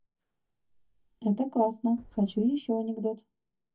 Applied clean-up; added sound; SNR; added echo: neural mask model DeepFilterNet 3.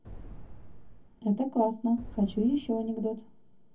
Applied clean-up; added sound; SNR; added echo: none; Boom; 16 dB; reverberation time 0.3 s.